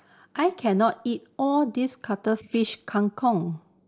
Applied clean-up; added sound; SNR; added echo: neural mask model Resemble Enhance denoiser.